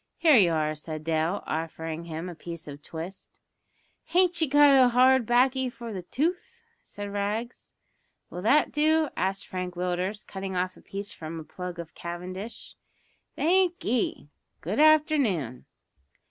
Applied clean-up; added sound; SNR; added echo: none; none; none; none.